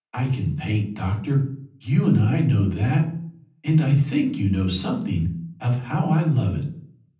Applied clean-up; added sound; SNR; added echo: none; none; none; reverberation time 0.6 s.